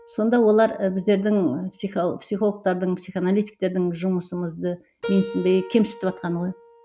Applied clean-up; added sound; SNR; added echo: none; Keyboard (musical); 18 dB; none.